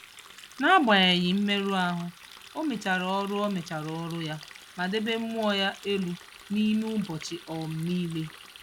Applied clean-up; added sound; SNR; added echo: none; Water tap, faucet; 19 dB; none.